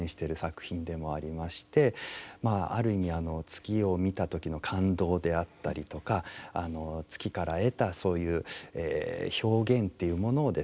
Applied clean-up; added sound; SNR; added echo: none; none; none; none.